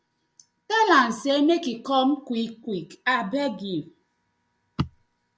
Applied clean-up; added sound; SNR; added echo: none; none; none; none.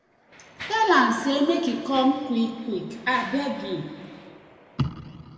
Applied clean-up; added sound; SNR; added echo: none; Mechanisms; 19 dB; reverberation time 2.0 s.